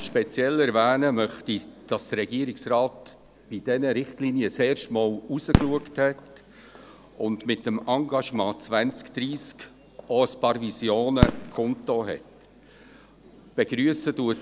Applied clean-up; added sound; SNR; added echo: none; Fireworks; 8 dB; none.